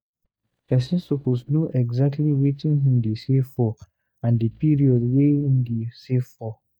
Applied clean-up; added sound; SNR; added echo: neural mask model DeepFilterNet 3.